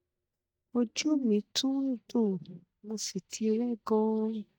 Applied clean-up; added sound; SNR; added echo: neural mask model DeepFilterNet 3.